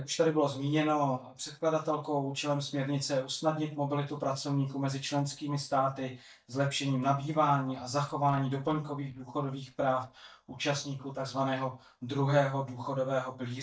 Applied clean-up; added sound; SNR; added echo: neural mask model DeepFilterNet 3.